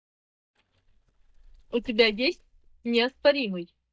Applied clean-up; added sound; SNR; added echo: neural mask model DeepFilterNet 3.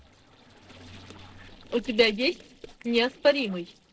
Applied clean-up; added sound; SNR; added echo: neural separator model SepFormer DNS4.